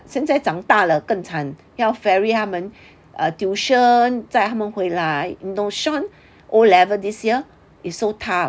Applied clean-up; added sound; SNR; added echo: none; none; none; none.